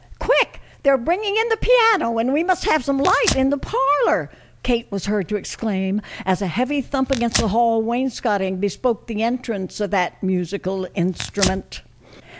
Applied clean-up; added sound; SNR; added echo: none; Tearing; 13 dB; none.